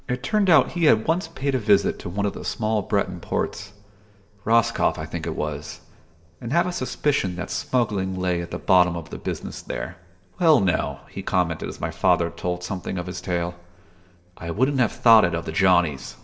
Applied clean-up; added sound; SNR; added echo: none; none; none; reverberation time 1.2 s.